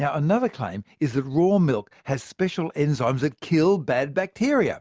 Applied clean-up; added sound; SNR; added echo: none; none; none; none.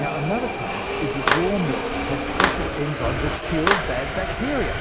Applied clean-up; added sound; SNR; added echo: none; Subway, metro, underground + Clapping; -3 dB; none.